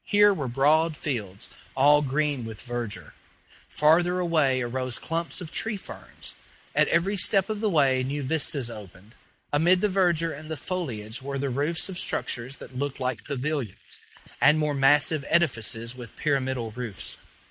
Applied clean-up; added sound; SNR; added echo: neural mask model Resemble Enhance denoiser.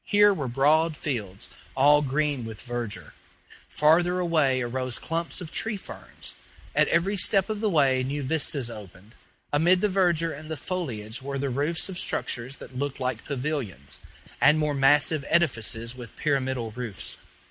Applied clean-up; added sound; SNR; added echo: none; none; none; none.